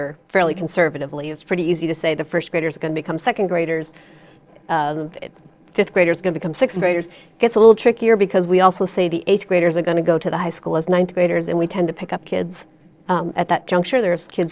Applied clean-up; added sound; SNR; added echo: neural separator model SepFormer DNS4.